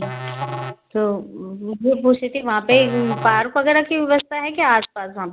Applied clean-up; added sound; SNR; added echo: none; Musical instrument; 13 dB; none.